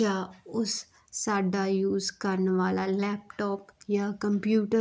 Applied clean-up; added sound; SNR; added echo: none; none; none; none.